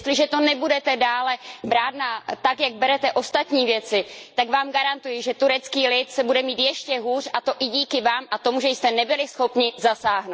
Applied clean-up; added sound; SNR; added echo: none; none; none; none.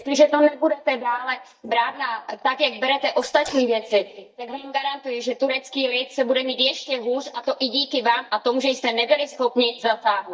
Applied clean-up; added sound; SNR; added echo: neural mask model DeepFilterNet 3.